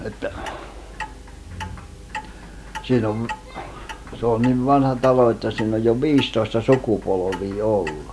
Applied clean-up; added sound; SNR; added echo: none; Clock; 15 dB; none.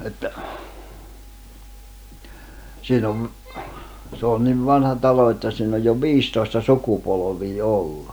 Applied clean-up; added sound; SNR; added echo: none; none; none; none.